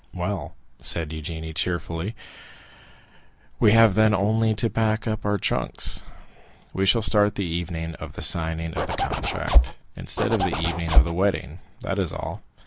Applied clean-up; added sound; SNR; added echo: none; Zipper (clothing); -5 dB; none.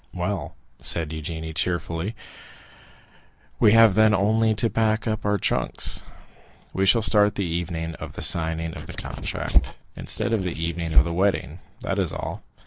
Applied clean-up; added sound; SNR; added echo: neural separator model SepFormer DNS4.